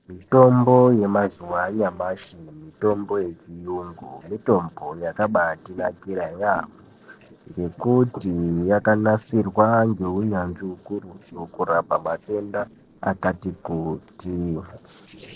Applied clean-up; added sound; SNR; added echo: neural separator model SepFormer DNS4.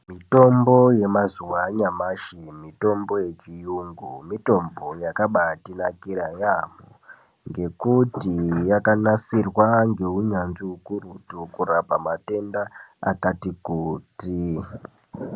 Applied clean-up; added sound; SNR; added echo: none; none; none; none.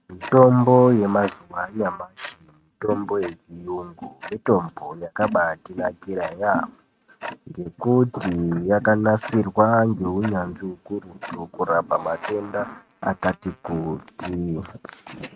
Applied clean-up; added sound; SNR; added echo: neural mask model RNNoise.